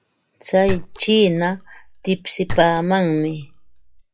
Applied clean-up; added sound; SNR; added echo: classical method log-MMSE.